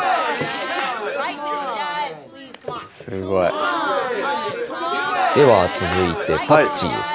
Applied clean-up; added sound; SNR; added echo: none; Crowd; 1 dB; none.